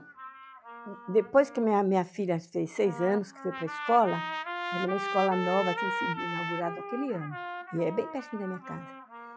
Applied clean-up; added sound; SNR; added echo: classical method log-MMSE.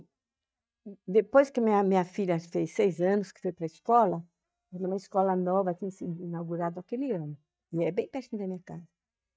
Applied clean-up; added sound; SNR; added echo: neural mask model DeepFilterNet 3.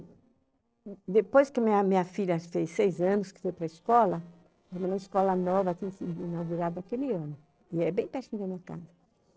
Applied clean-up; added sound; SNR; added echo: neural separator model SepFormer DNS4.